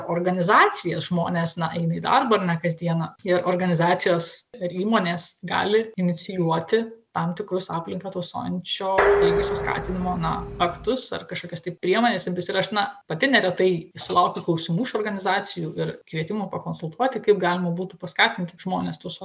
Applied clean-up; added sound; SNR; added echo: none; Dishes, pots, and pans; 2 dB; none.